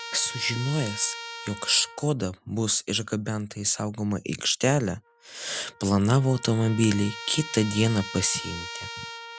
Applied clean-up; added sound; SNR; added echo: none; Trumpet; 14 dB; none.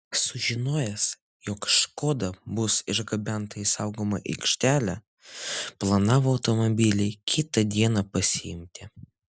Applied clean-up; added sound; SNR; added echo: none; none; none; none.